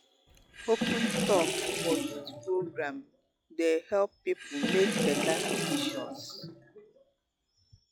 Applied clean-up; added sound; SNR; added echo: classical method log-MMSE.